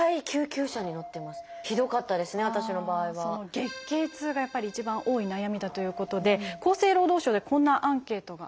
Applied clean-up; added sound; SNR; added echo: none; Dog + Accordion; 18 dB; none.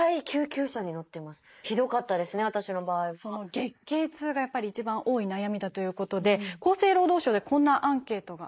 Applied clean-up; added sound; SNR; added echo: neural mask model Resemble Enhance denoiser.